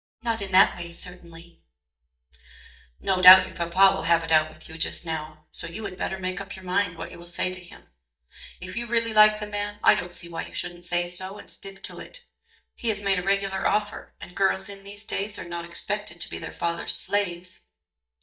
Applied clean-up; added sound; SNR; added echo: neural mask model DeepFilterNet 3.